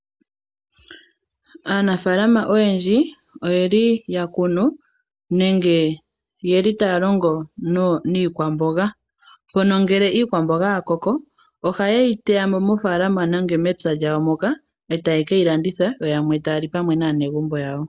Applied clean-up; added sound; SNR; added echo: none; none; none; none.